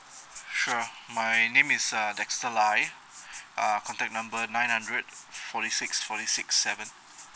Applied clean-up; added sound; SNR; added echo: none; Rattle (instrument); 19 dB; none.